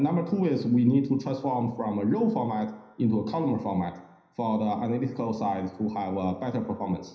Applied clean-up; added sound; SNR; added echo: none; none; none; reverberation time 0.9 s.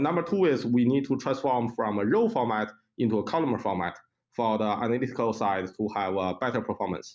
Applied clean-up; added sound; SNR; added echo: none; none; none; none.